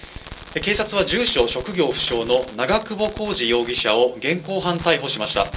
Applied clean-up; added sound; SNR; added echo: none; Fireworks; 14 dB; reverberation time 0.2 s.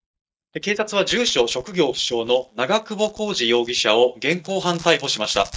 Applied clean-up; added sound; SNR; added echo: neural mask model DeepFilterNet 3.